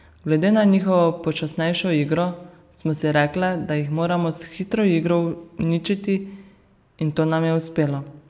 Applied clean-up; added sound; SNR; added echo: none; none; none; none.